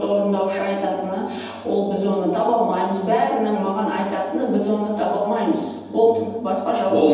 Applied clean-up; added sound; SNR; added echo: none; none; none; reverberation time 1.1 s.